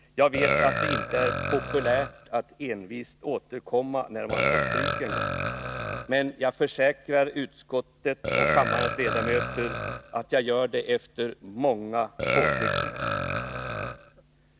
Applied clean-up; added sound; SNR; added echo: none; Burping, eructation; 2 dB; none.